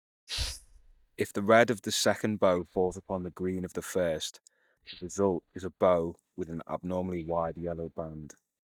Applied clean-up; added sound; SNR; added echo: neural mask model DeepFilterNet 3.